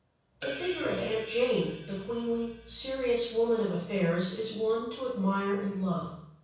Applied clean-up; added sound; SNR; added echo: none; Hi-hat; 16 dB; reverberation time 0.7 s.